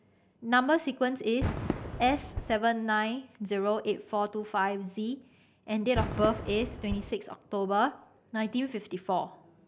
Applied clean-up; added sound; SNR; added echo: none; Fireworks; 10 dB; none.